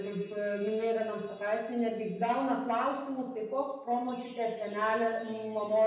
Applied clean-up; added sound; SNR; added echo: none; Chime; 15 dB; reverberation time 0.8 s.